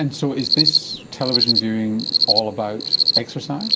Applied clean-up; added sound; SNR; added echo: none; Cricket; -3 dB; none.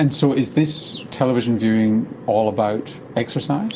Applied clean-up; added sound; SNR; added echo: none; none; none; none.